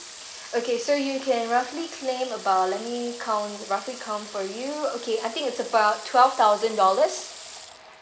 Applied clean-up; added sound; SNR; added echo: none; Water tap, faucet / Water; 16 dB; none.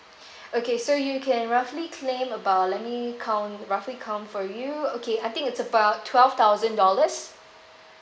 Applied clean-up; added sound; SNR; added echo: none; none; none; none.